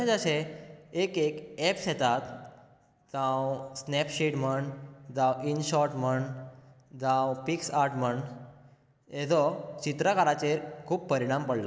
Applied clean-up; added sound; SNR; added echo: none; none; none; none.